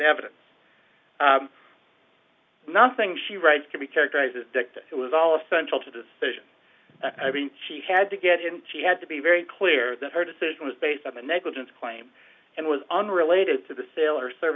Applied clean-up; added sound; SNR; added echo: none; none; none; none.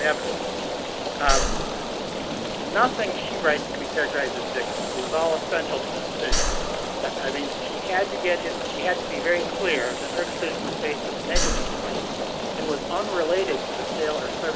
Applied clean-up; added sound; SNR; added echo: none; Rain + Breathing; -1 dB; none.